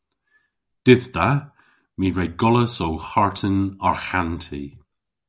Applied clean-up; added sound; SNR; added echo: none; none; none; none.